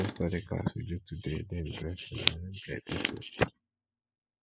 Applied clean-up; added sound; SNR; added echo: none; Tools; 11 dB; none.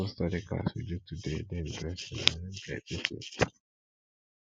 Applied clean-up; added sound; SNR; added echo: none; none; none; none.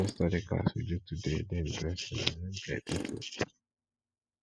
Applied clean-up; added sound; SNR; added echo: neural mask model RNNoise.